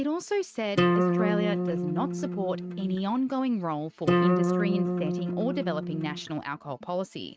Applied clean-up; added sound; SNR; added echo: neural mask model RNNoise.